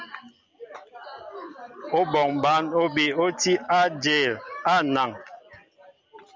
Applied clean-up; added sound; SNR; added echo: none; none; none; none.